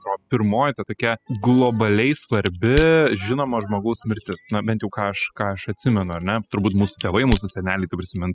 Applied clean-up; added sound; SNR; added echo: classical method spectral subtraction.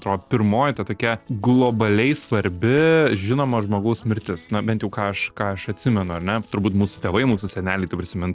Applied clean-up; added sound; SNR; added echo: neural separator model SepFormer DNS4.